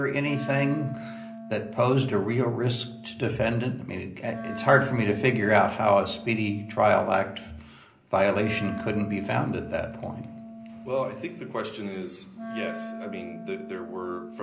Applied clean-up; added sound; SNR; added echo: none; Wind instrument, woodwind instrument; 13 dB; reverberation time 0.5 s.